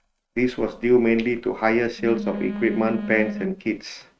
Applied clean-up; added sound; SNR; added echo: neural mask model RNNoise.